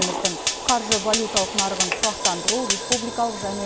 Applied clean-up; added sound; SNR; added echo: none; Fire; -2 dB; none.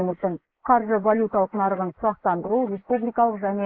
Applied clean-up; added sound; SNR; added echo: neural mask model Resemble Enhance denoiser.